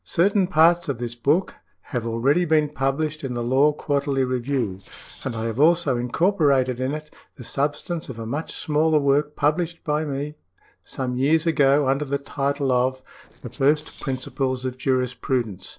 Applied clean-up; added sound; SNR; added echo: neural separator model SepFormer DNS4.